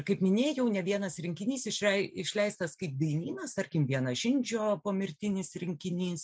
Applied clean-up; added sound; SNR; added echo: none; none; none; none.